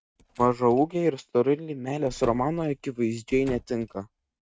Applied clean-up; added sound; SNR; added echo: neural mask model RNNoise.